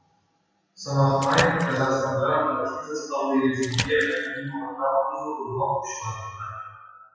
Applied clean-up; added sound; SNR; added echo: classical method WPE with log-MMSE.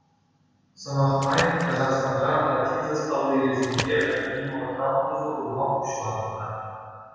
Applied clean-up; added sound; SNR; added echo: none; Water / Splash, splatter; 12 dB; reverberation time 2.1 s.